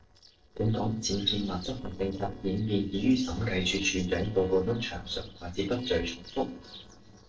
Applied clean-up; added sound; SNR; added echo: neural separator model SepFormer DNS4.